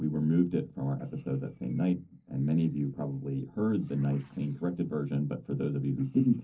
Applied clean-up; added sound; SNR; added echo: neural separator model SepFormer DNS4.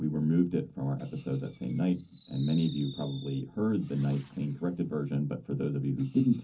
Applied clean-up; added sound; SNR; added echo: none; Fireworks; 17 dB; reverberation time 0.3 s.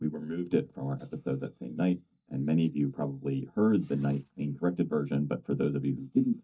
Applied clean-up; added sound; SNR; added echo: neural mask model DeepFilterNet 3.